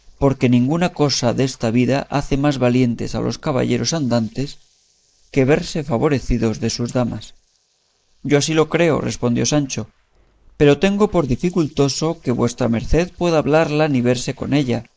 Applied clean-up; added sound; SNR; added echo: neural mask model Resemble Enhance denoiser.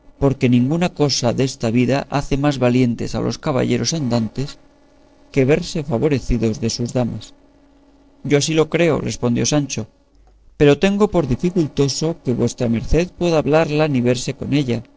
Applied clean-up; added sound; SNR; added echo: neural separator model SepFormer DNS4.